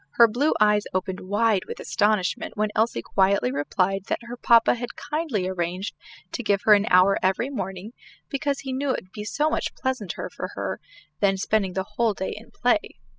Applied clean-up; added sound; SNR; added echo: classical method spectral subtraction.